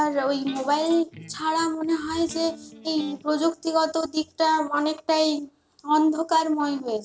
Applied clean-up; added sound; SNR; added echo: none; Electric guitar; 20 dB; none.